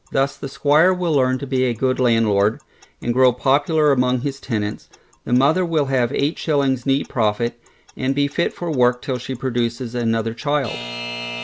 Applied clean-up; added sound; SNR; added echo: none; Alarm / Clock; 20 dB; none.